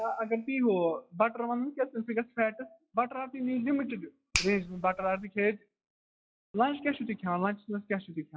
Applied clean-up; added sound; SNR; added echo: classical method log-MMSE.